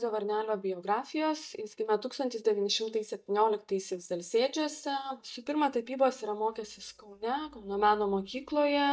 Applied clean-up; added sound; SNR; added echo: neural mask model DeepFilterNet 3.